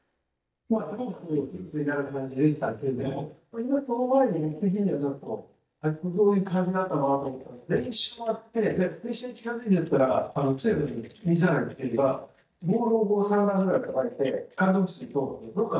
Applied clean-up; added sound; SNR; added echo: neural mask model DeepFilterNet 3.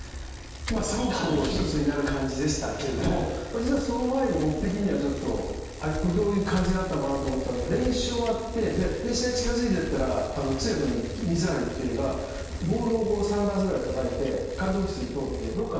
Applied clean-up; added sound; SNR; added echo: none; Bicycle; 8 dB; reverberation time 1.2 s.